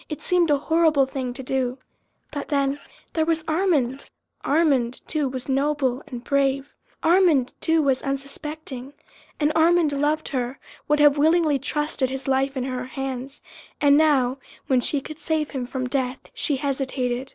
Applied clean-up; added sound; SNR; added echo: neural separator model SepFormer DNS4.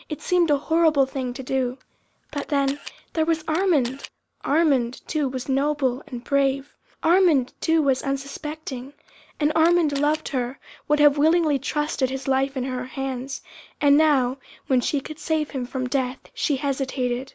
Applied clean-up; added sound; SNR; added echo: none; Camera; 18 dB; none.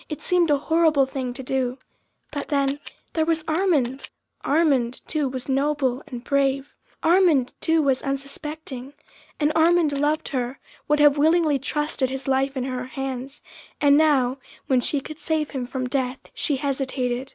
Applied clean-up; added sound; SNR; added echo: neural mask model RNNoise.